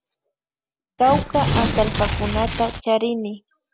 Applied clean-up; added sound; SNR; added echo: none; Tearing; -1 dB; none.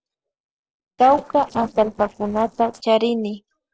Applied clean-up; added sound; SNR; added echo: neural separator model SepFormer DNS4.